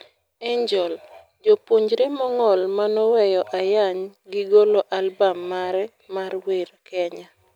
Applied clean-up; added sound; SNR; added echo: none; none; none; none.